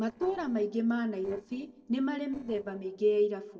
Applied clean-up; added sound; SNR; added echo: neural separator model SepFormer DNS4.